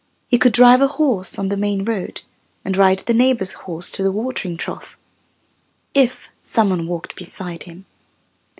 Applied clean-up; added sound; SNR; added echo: none; none; none; none.